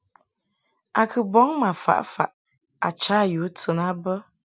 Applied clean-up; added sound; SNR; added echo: none; none; none; none.